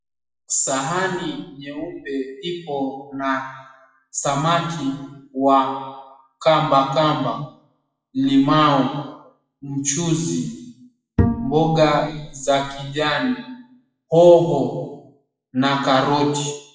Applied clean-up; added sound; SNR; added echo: classical method WPE with log-MMSE.